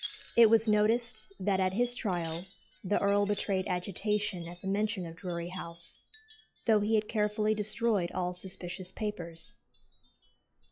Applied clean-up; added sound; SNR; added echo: classical method log-MMSE.